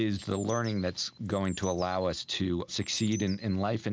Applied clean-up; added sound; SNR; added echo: none; Bird; 18 dB; none.